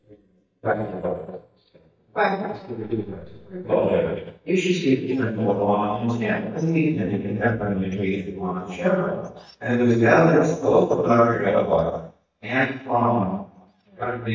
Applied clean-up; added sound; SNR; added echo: neural mask model DeepFilterNet 3.